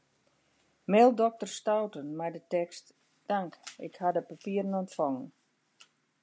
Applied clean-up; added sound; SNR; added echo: none; none; none; none.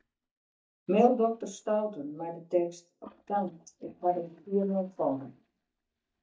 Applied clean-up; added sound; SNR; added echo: neural mask model DeepFilterNet 3.